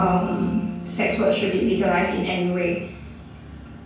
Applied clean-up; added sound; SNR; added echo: none; Bowed string instrument; 10 dB; reverberation time 0.5 s.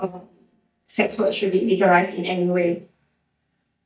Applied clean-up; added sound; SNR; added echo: neural mask model DeepFilterNet 3.